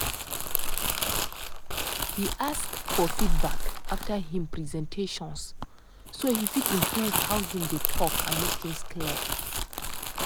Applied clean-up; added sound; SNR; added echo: none; Crumpling, crinkling; -5 dB; none.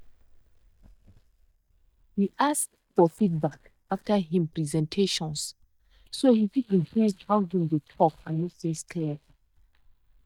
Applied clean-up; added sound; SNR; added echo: neural mask model DeepFilterNet 3.